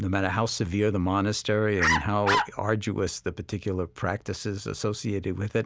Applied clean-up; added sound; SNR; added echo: none; Bark; 0 dB; none.